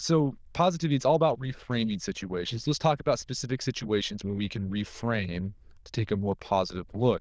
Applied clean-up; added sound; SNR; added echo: neural diffusion model UNIVERSE++.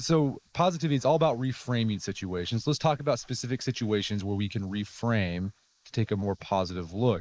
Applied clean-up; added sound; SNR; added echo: neural mask model Resemble Enhance denoiser.